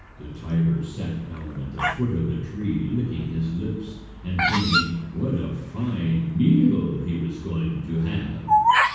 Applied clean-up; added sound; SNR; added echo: none; Bird vocalization, bird call, bird song; 3 dB; reverberation time 1.2 s.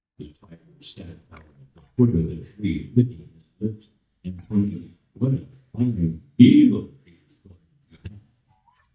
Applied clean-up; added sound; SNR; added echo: neural mask model DeepFilterNet 3.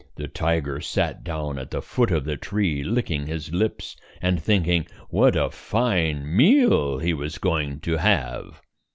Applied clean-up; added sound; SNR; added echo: none; none; none; none.